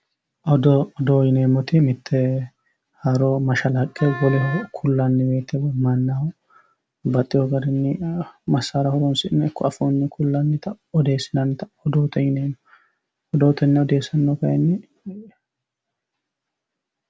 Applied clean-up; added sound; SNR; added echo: none; Wind instrument, woodwind instrument; 13 dB; none.